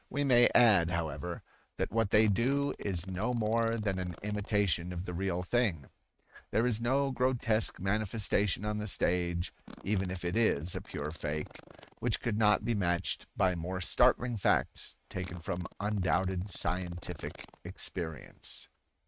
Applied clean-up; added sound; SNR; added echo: neural mask model RNNoise.